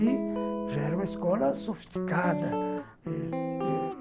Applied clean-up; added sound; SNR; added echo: none; Guitar; 1 dB; none.